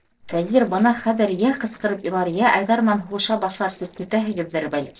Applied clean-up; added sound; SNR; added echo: neural separator model SepFormer DNS4.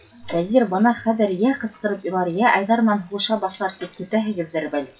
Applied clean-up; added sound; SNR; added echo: classical method WPE with log-MMSE.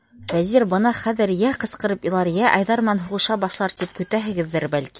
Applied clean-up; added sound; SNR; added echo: none; none; none; none.